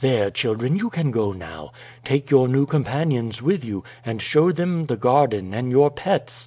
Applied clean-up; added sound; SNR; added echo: none; none; none; none.